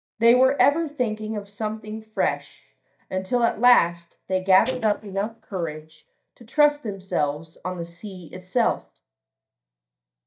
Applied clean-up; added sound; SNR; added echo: neural mask model DeepFilterNet 3.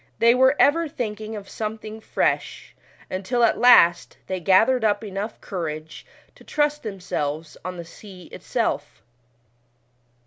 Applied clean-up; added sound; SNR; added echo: none; none; none; none.